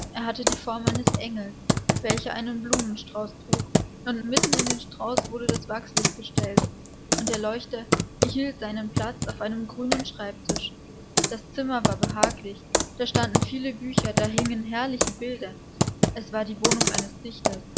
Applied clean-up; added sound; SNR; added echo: none; Computer keyboard; -5 dB; none.